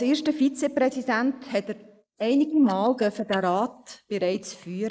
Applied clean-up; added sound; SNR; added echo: neural mask model Resemble Enhance denoiser.